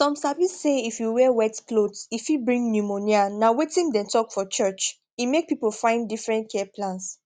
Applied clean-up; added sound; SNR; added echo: none; none; none; none.